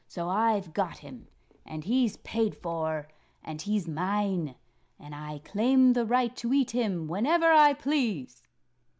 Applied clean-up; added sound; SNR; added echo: none; none; none; none.